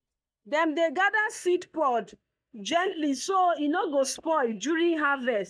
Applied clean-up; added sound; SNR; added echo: neural mask model DeepFilterNet 3.